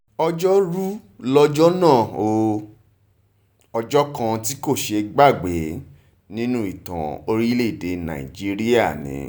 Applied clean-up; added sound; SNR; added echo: none; none; none; none.